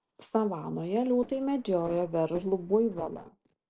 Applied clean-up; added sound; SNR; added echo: neural separator model SepFormer DNS4.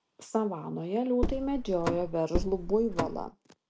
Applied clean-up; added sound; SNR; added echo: none; Car; 2 dB; none.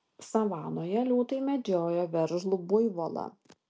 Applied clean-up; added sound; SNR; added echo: none; none; none; none.